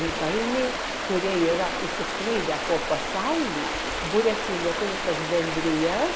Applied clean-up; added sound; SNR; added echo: none; Stream; 2 dB; none.